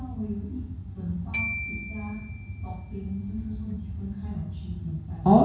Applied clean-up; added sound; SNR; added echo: none; Glockenspiel; 11 dB; reverberation time 0.6 s.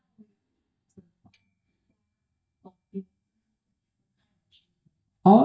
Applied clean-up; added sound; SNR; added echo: neural mask model DeepFilterNet 3.